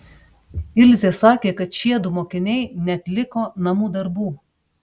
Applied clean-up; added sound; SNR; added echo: none; none; none; none.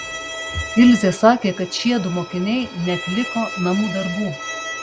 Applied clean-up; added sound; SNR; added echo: none; Bowed string instrument; 11 dB; none.